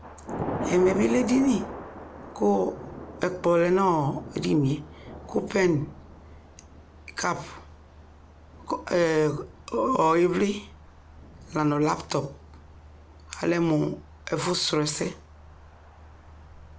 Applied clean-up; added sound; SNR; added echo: none; Thunder / Rain; 14 dB; none.